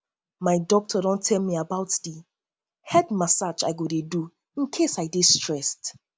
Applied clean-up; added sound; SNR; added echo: none; none; none; none.